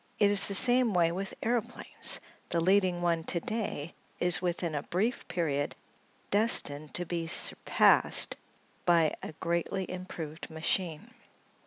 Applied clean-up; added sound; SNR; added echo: none; none; none; none.